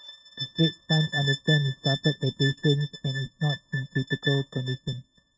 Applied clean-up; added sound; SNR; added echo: neural mask model RNNoise.